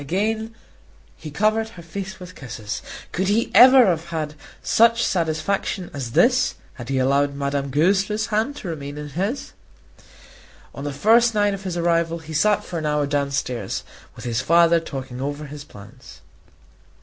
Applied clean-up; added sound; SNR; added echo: none; none; none; none.